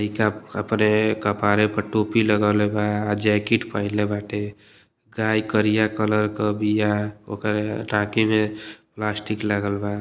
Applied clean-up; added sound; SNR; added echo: none; none; none; none.